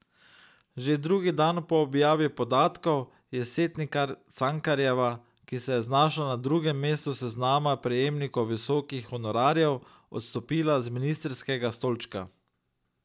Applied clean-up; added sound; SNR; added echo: none; none; none; none.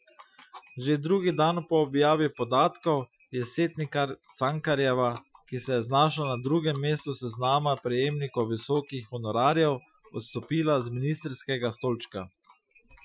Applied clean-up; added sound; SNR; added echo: classical method Wiener filter.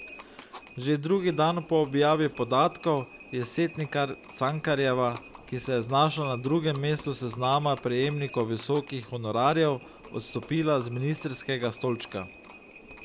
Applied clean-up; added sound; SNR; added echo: none; Livestock, farm animals, working animals; 19 dB; none.